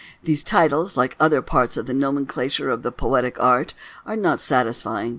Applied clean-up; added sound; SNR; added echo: none; none; none; none.